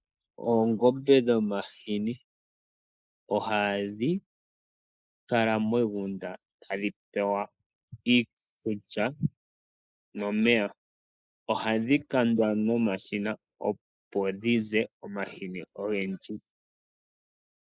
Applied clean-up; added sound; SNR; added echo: neural mask model Resemble Enhance denoiser.